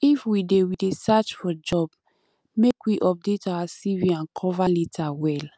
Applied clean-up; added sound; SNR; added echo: none; none; none; none.